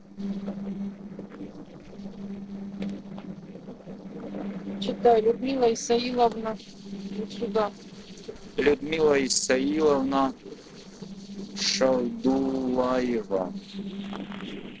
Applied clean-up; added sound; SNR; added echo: neural separator model SepFormer DNS4.